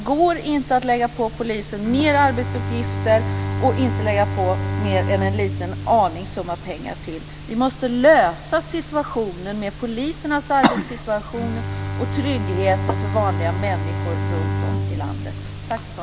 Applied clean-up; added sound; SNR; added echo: none; Bowed string instrument; 5 dB; none.